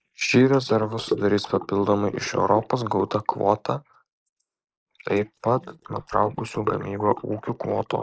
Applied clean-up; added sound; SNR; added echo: neural mask model Resemble Enhance denoiser.